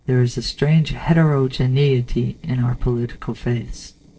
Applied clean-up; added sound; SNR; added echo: neural separator model SepFormer DNS4.